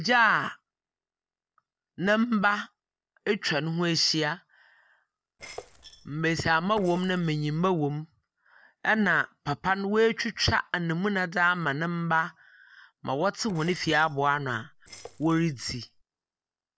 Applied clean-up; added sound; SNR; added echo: neural separator model SepFormer DNS4.